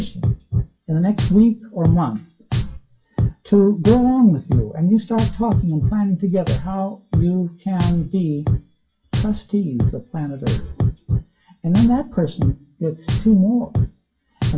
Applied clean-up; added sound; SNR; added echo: classical method WPE with log-MMSE.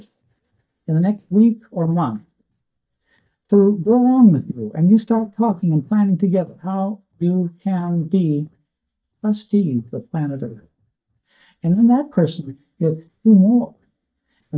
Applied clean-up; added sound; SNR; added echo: neural mask model DeepFilterNet 3.